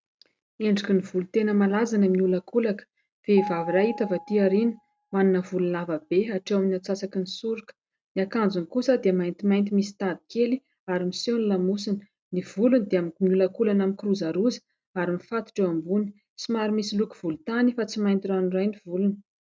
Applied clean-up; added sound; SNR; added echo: neural mask model RNNoise.